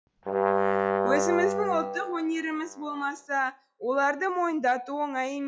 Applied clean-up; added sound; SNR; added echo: classical method log-MMSE.